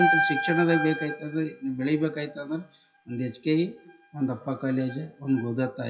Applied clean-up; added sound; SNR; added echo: classical method WPE with log-MMSE.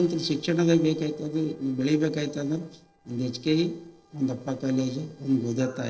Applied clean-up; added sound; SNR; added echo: neural separator model SepFormer DNS4.